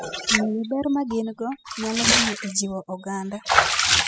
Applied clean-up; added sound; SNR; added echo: classical method spectral subtraction.